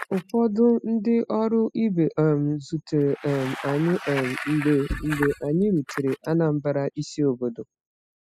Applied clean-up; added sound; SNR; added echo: classical method spectral subtraction.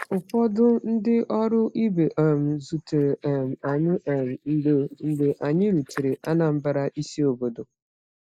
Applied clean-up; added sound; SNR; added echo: neural mask model Resemble Enhance denoiser.